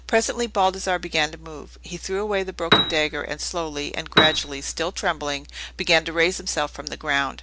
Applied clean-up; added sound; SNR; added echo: none; Piano; -1 dB; none.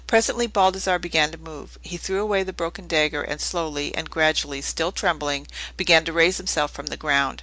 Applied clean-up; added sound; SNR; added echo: none; none; none; none.